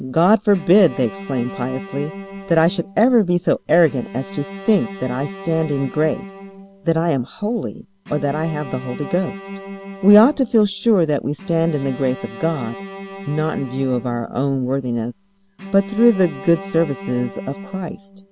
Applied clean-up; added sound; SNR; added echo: none; Bowed string instrument; 15 dB; none.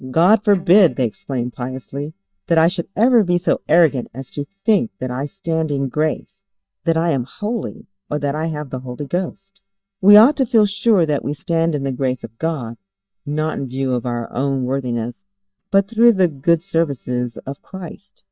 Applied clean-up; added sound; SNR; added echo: neural mask model DeepFilterNet 3.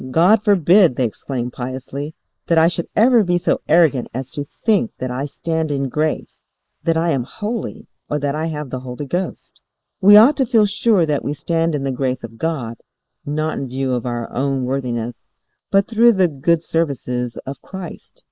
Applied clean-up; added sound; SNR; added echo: neural mask model Resemble Enhance denoiser.